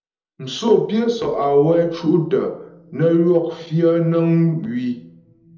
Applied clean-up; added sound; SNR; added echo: none; none; none; reverberation time 0.9 s.